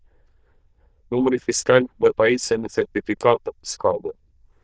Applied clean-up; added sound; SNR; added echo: neural diffusion model UNIVERSE++.